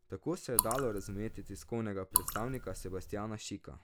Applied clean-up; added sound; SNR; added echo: none; Raindrop / Drip; -1 dB; none.